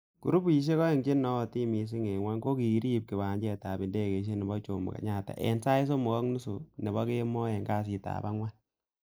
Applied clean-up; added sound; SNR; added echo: neural mask model Resemble Enhance denoiser.